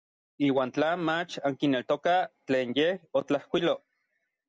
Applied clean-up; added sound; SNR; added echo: none; none; none; none.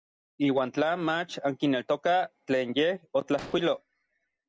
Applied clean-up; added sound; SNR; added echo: none; Explosion; 19 dB; none.